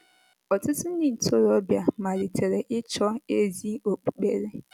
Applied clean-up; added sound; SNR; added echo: none; none; none; none.